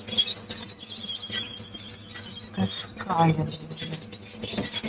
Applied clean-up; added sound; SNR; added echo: neural mask model RNNoise.